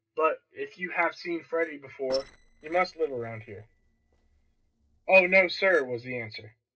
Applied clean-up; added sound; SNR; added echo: neural separator model SepFormer DNS4.